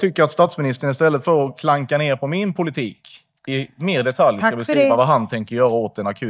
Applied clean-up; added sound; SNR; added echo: neural mask model DeepFilterNet 3.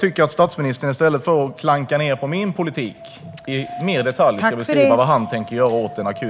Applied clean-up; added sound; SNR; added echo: none; Wind; 18 dB; none.